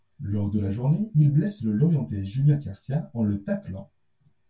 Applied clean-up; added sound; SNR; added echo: none; none; none; reverberation time 0.1 s.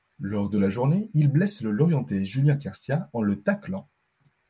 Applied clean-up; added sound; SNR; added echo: none; none; none; none.